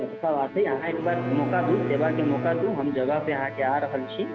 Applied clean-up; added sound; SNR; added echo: none; Musical instrument + Bowed string instrument; 7 dB; none.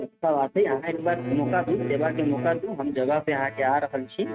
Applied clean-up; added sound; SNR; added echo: neural mask model RNNoise.